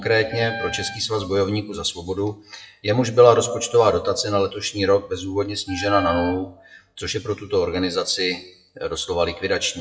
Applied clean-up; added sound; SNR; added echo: classical method WPE with log-MMSE.